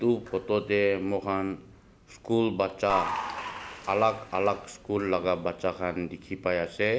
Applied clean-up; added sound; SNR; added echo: none; Applause / Crowd; 12 dB; none.